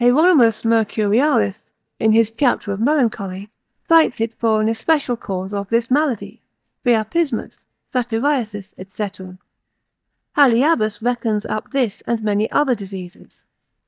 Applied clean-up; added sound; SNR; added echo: neural mask model DeepFilterNet 3.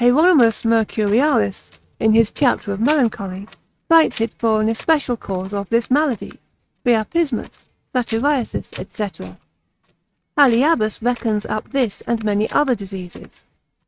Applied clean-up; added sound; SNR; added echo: neural mask model RNNoise.